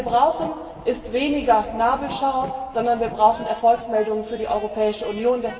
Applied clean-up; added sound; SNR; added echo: none; Train; 19 dB; reverberation time 2.2 s.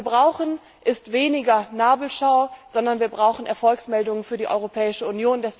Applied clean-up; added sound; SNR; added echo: none; none; none; none.